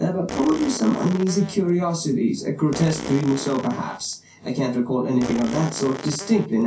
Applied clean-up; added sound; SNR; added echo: none; Fart; 11 dB; reverberation time 0.3 s.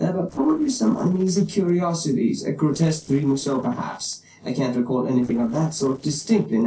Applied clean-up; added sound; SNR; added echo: neural separator model SepFormer DNS4.